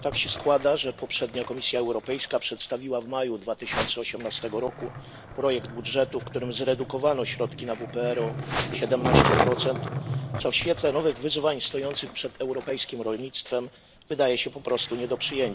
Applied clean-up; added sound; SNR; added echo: none; Skateboard + Whoosh, swoosh, swish; 5 dB; none.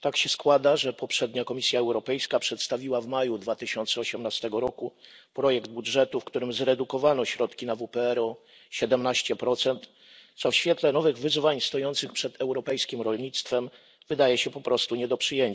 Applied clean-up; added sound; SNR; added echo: none; none; none; none.